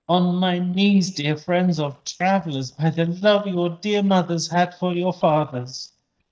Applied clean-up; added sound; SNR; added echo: neural mask model DeepFilterNet 3.